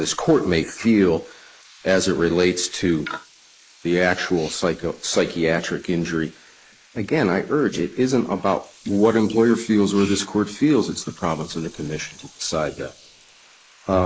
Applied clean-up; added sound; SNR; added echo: neural mask model Resemble Enhance denoiser.